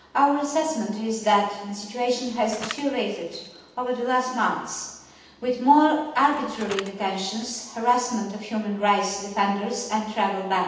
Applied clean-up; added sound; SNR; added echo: none; Bicycle; 18 dB; reverberation time 0.8 s.